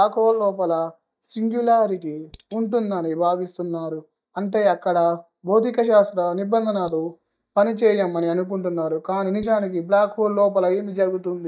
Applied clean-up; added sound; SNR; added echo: neural mask model DeepFilterNet 3.